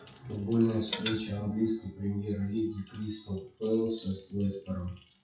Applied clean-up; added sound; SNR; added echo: classical method WPE with log-MMSE.